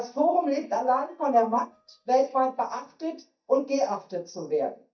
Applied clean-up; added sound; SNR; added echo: neural mask model DeepFilterNet 3.